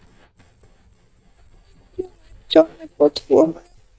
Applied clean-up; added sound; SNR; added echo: neural mask model DeepFilterNet 3.